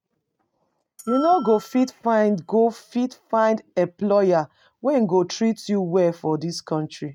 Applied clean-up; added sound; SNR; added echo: neural mask model RNNoise.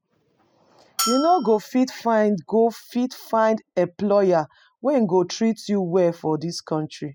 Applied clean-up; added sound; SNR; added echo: classical method spectral subtraction.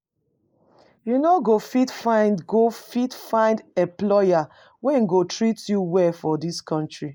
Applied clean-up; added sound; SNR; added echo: neural mask model Resemble Enhance denoiser.